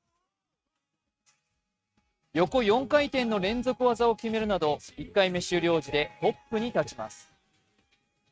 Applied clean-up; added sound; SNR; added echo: neural mask model RNNoise.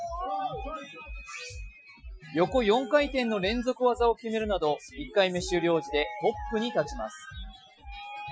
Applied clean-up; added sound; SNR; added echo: classical method Wiener filter.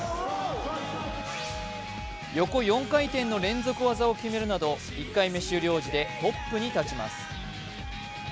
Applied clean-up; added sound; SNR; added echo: none; Wind instrument, woodwind instrument; 14 dB; none.